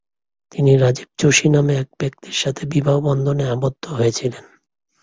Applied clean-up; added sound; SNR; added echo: none; none; none; none.